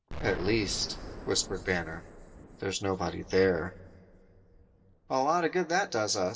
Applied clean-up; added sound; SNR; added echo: none; Explosion; 13 dB; reverberation time 1.4 s.